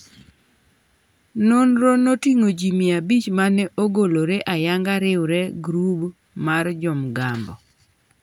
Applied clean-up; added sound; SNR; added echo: none; none; none; none.